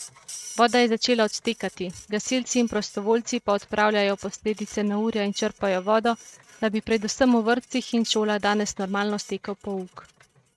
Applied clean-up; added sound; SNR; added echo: neural mask model RNNoise.